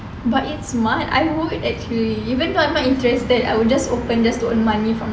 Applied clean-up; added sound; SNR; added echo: none; none; none; none.